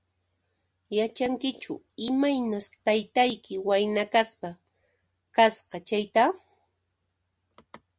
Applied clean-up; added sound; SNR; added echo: none; none; none; none.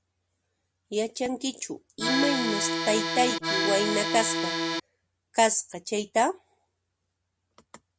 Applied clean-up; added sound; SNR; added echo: none; Accordion; -1 dB; none.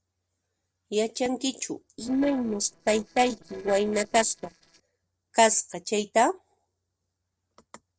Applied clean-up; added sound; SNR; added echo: neural separator model SepFormer DNS4.